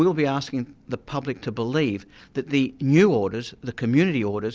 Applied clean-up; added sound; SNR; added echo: none; none; none; none.